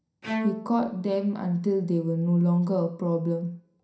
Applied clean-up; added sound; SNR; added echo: none; Bowed string instrument; 12 dB; reverberation time 0.5 s.